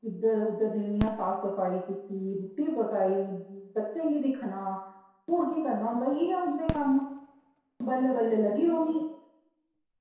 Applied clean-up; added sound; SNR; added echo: none; Fireworks; 16 dB; reverberation time 0.7 s.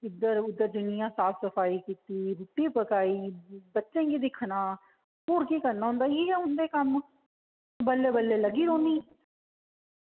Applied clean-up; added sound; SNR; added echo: none; none; none; none.